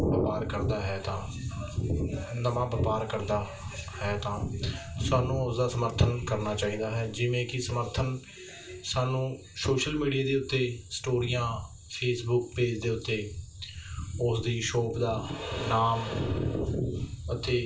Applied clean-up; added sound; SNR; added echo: none; none; none; reverberation time 0.2 s.